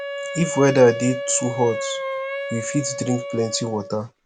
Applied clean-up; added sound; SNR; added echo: none; Wind instrument, woodwind instrument; 7 dB; none.